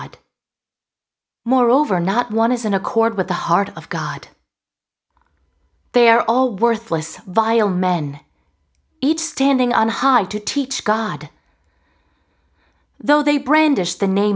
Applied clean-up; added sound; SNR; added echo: none; none; none; none.